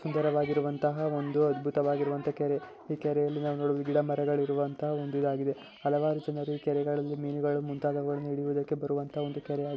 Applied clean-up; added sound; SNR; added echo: none; none; none; none.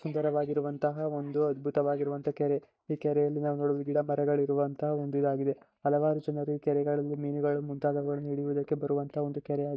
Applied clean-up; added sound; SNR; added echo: neural mask model DeepFilterNet 3.